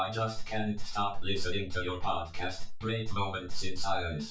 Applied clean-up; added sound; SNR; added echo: none; none; none; reverberation time 0.2 s.